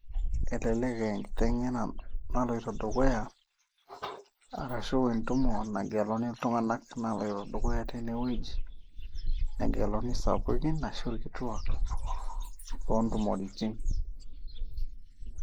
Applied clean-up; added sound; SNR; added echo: neural mask model Resemble Enhance denoiser.